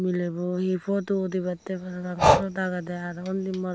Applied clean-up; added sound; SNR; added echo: none; Breathing; 0 dB; none.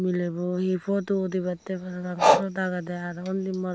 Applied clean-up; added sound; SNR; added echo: neural mask model Resemble Enhance denoiser.